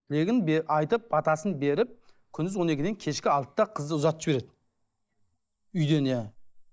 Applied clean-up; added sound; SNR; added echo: neural mask model DeepFilterNet 3.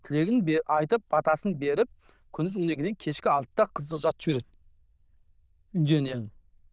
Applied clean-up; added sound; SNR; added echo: neural diffusion model UNIVERSE++.